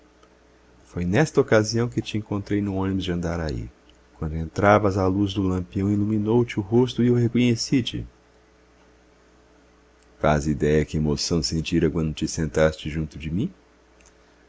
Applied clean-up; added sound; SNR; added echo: none; none; none; none.